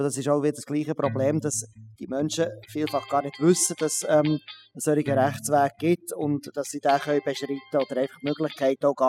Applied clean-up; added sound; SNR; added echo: classical method spectral subtraction.